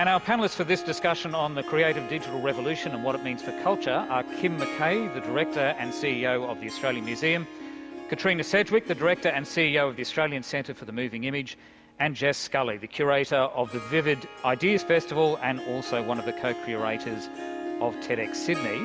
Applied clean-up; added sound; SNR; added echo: none; Harp; 10 dB; none.